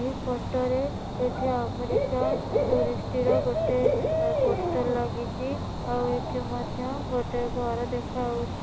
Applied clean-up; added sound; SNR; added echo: none; Bird / Dog; -1 dB; none.